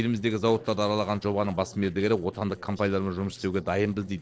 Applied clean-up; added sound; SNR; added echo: neural separator model SepFormer DNS4.